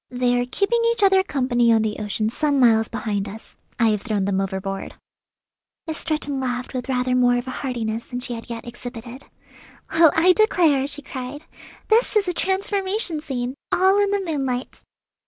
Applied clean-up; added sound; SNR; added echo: none; none; none; none.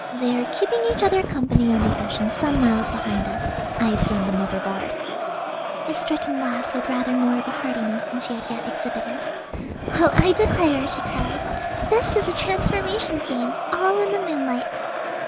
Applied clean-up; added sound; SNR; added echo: none; Wind + Crowd; 2 dB; none.